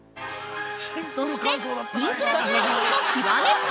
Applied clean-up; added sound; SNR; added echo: none; none; none; none.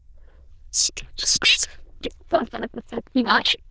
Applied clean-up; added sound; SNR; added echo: neural diffusion model UNIVERSE++.